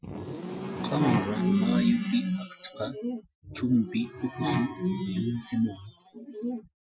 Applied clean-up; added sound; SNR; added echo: classical method Wiener filter.